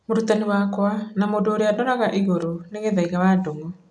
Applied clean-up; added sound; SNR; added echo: none; none; none; none.